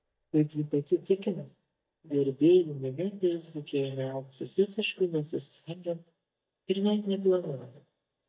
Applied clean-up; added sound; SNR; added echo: neural mask model DeepFilterNet 3.